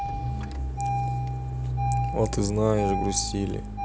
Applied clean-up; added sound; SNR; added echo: none; Engine starting; -1 dB; none.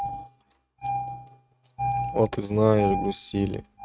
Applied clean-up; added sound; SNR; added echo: neural mask model RNNoise.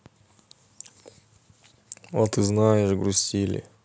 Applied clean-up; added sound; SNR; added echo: none; none; none; none.